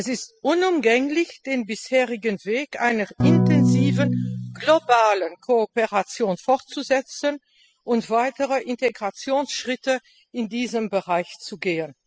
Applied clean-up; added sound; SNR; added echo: classical method spectral subtraction.